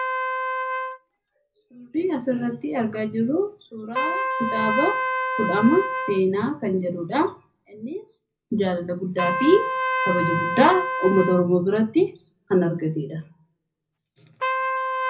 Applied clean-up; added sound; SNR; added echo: none; Trumpet; 4 dB; reverberation time 0.4 s.